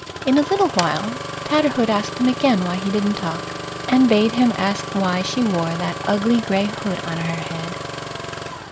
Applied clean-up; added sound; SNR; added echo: none; Engine starting; 9 dB; none.